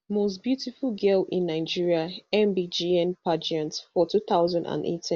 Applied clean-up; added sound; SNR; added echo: none; none; none; none.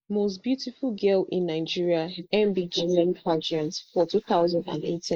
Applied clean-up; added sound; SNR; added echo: neural mask model Resemble Enhance denoiser.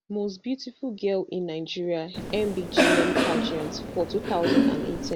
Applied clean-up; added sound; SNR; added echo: none; Cough; -4 dB; none.